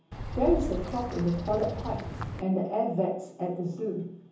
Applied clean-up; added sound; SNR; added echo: none; Bird vocalization, bird call, bird song; 5 dB; reverberation time 0.7 s.